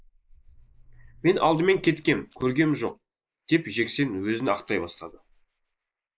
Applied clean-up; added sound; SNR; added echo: neural mask model Resemble Enhance denoiser.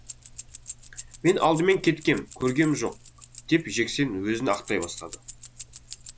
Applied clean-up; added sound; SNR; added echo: none; Keys jangling; 17 dB; none.